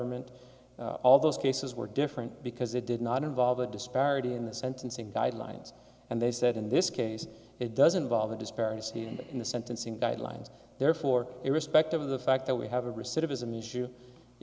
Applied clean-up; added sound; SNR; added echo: none; none; none; none.